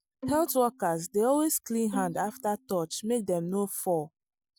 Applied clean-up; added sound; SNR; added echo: none; Bowed string instrument; 14 dB; none.